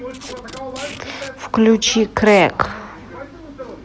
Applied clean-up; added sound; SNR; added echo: none; Packing tape, duct tape; 20 dB; none.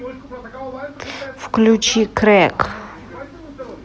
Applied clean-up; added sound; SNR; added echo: none; none; none; none.